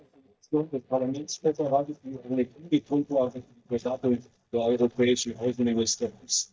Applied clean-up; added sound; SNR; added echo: neural mask model DeepFilterNet 3.